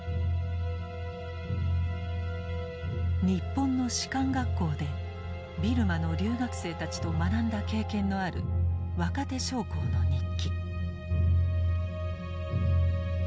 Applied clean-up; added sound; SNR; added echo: none; none; none; none.